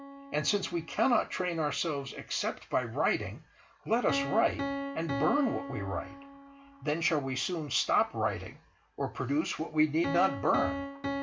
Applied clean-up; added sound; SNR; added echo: none; Piano; 9 dB; none.